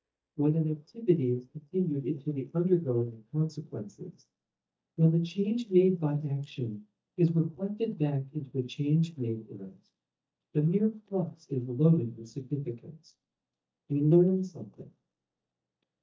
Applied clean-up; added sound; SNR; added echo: neural mask model DeepFilterNet 3.